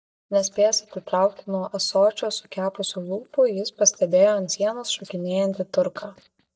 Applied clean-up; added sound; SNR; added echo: neural mask model DeepFilterNet 3.